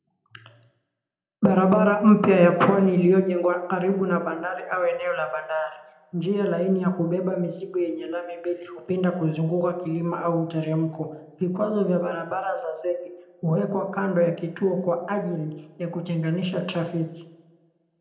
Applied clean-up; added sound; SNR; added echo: none; none; none; reverberation time 0.7 s.